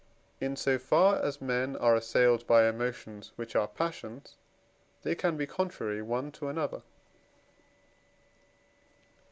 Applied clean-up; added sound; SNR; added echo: none; none; none; none.